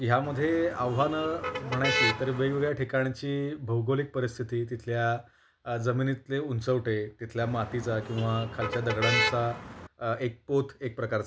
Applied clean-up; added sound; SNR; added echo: none; Motor vehicle (road); 3 dB; none.